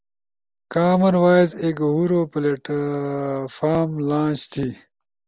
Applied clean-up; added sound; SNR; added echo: none; none; none; none.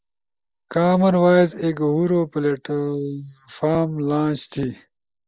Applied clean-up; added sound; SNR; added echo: neural mask model Resemble Enhance denoiser.